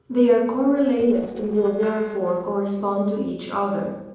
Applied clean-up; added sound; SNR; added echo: neural separator model SepFormer DNS4.